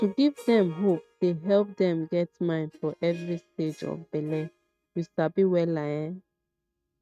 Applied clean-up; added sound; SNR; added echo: neural mask model RNNoise.